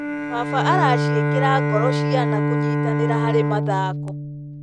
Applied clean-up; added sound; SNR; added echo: none; Bowed string instrument; -3 dB; none.